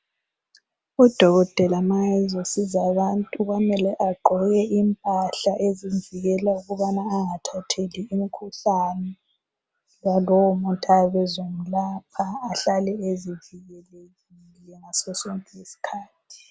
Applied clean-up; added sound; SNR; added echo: none; none; none; none.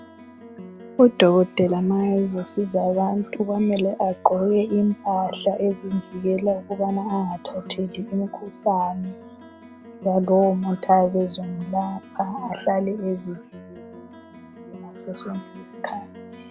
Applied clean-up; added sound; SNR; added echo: none; Plucked string instrument; 18 dB; none.